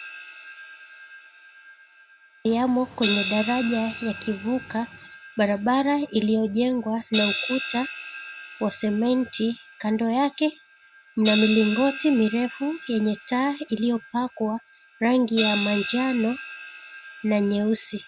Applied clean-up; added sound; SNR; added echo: none; Crash cymbal; 8 dB; none.